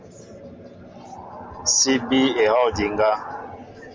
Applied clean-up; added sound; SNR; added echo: none; none; none; none.